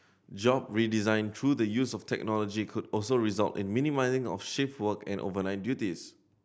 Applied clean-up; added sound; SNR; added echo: none; none; none; none.